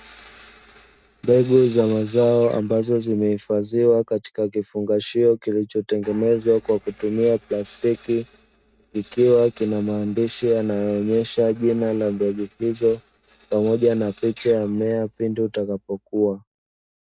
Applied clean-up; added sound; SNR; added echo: neural mask model RNNoise.